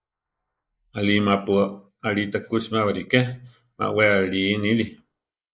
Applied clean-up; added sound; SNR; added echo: neural mask model Resemble Enhance denoiser.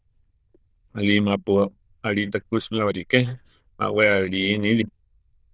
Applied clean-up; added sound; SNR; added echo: neural diffusion model UNIVERSE++.